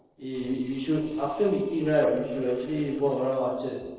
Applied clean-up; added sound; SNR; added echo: neural separator model SepFormer DNS4.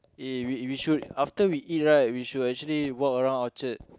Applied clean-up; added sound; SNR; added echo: none; none; none; none.